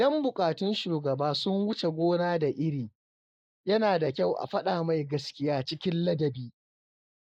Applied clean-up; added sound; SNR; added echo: neural mask model Resemble Enhance denoiser.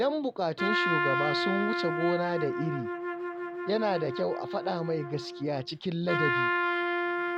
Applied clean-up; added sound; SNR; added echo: none; Trumpet; 0 dB; none.